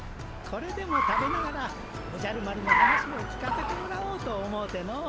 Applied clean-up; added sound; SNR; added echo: none; Car; -4 dB; none.